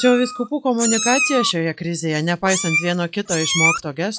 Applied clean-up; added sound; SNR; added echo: classical method log-MMSE.